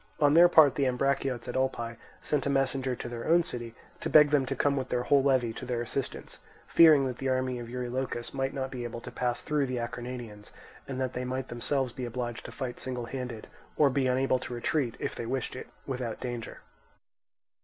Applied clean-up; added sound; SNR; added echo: none; none; none; none.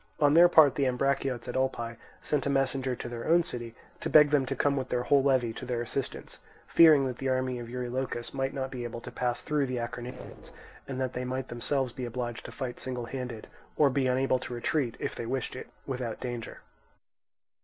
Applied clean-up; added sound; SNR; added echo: neural separator model SepFormer DNS4.